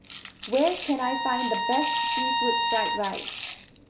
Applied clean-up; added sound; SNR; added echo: none; Rattle / Rattle (instrument) + Bowed string instrument; -1 dB; none.